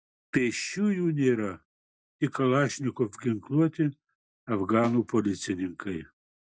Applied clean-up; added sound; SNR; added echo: none; Snare drum; 18 dB; none.